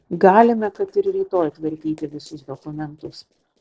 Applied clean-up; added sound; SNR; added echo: neural separator model SepFormer DNS4.